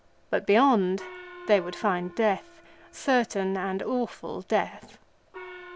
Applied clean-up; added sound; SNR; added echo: none; Gong; 20 dB; none.